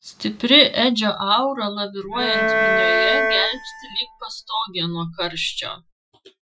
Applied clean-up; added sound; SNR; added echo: classical method Wiener filter.